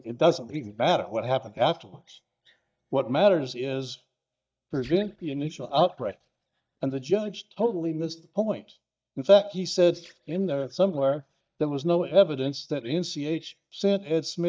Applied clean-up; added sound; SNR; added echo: neural mask model DeepFilterNet 3.